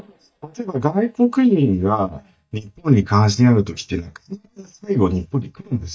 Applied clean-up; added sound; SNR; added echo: neural mask model DeepFilterNet 3.